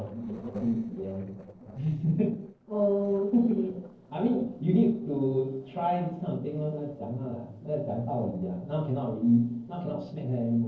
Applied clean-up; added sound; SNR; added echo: neural separator model SepFormer DNS4.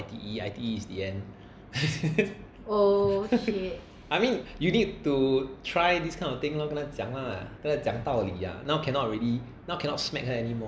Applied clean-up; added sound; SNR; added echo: none; none; none; none.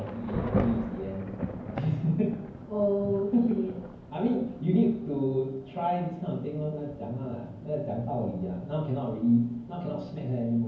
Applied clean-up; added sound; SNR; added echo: none; Thunder / Rain; 10 dB; reverberation time 0.9 s.